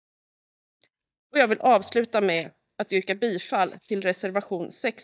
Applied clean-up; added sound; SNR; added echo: neural mask model DeepFilterNet 3.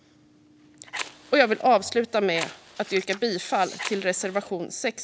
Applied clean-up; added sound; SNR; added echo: none; Fire; 14 dB; none.